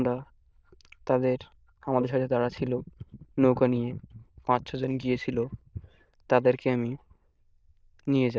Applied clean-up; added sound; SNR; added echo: neural diffusion model UNIVERSE++.